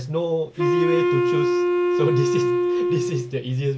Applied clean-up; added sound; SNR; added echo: none; Wind instrument, woodwind instrument; -5 dB; none.